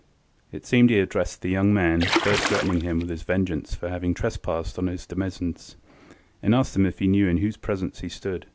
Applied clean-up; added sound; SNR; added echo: none; Splash, splatter; 2 dB; none.